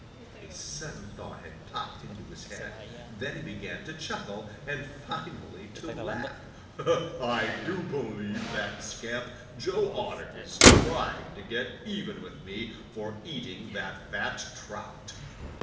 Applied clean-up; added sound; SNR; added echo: none; Motor vehicle (road); -4 dB; reverberation time 1.1 s.